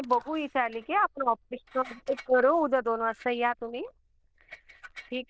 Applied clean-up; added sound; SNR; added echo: neural diffusion model UNIVERSE++.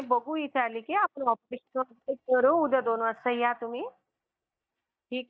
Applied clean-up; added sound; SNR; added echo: neural mask model DeepFilterNet 3.